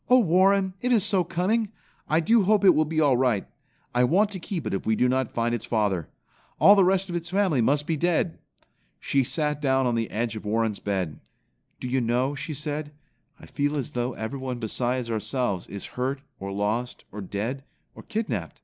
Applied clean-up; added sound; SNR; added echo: neural mask model Resemble Enhance denoiser.